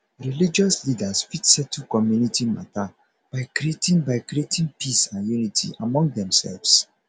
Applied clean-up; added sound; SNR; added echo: none; none; none; none.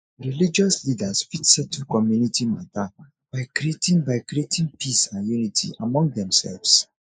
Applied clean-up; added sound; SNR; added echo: neural mask model Resemble Enhance denoiser.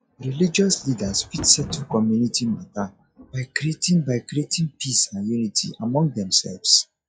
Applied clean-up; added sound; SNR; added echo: classical method log-MMSE.